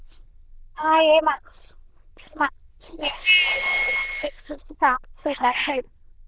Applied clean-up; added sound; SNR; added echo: neural diffusion model UNIVERSE++.